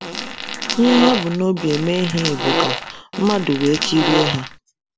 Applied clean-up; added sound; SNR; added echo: none; Fart; 4 dB; none.